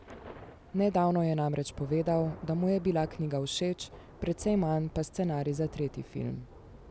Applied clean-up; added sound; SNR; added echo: none; Thunder / Rain; 18 dB; none.